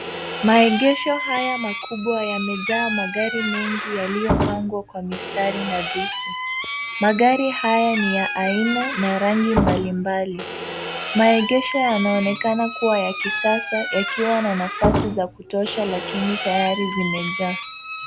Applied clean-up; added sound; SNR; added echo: none; Squeak / Slam; 3 dB; none.